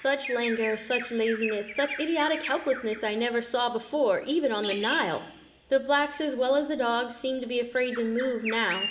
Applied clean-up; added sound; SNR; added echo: none; Bird vocalization, bird call, bird song; 12 dB; reverberation time 0.9 s.